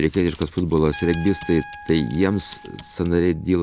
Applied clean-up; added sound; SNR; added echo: none; Trumpet + Typing; 18 dB; none.